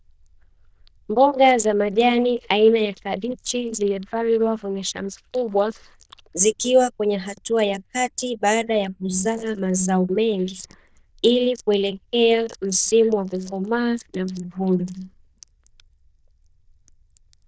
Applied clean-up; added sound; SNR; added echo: neural diffusion model UNIVERSE++.